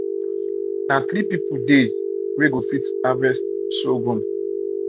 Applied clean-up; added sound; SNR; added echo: none; Telephone; 1 dB; none.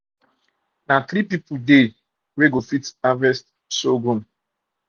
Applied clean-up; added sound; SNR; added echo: none; none; none; none.